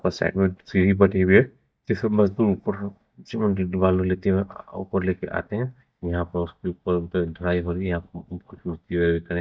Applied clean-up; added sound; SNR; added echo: neural mask model DeepFilterNet 3.